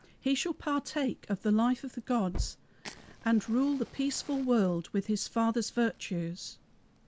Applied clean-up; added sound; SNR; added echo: none; Fire; 15 dB; none.